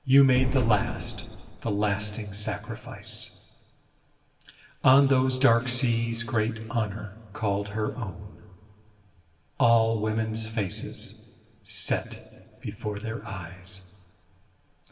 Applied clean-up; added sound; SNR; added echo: none; Boom; 3 dB; reverberation time 1.9 s.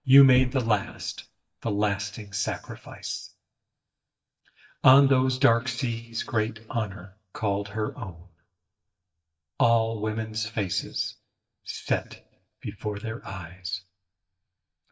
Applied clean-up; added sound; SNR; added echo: neural mask model DeepFilterNet 3.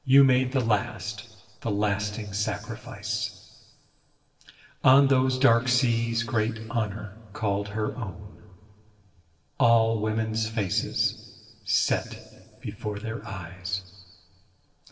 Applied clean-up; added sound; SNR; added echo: neural separator model SepFormer DNS4.